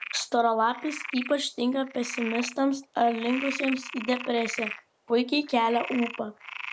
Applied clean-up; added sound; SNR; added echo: none; Frog; 11 dB; none.